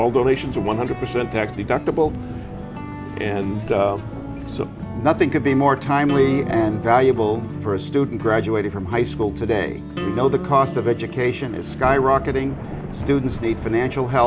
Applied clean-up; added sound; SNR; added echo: none; Thunder / Rain + Acoustic guitar; 13 dB; none.